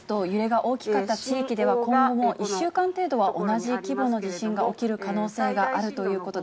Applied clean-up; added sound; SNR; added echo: none; none; none; none.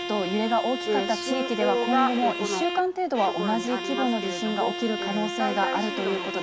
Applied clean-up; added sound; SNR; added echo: none; Bowed string instrument; 7 dB; none.